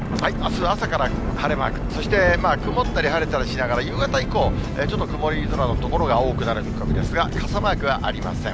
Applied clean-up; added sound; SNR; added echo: none; Engine + Thunder; 1 dB; none.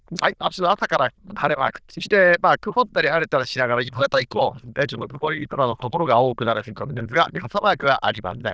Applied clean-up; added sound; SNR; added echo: neural diffusion model UNIVERSE++.